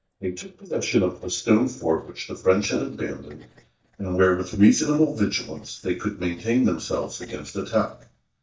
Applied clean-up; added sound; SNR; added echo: neural mask model DeepFilterNet 3.